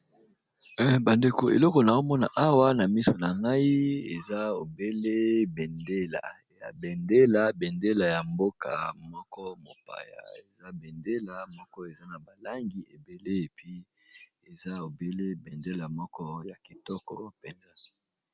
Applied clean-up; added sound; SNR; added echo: none; none; none; none.